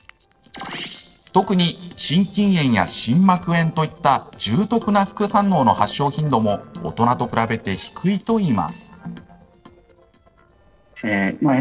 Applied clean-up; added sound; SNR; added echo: neural separator model SepFormer DNS4.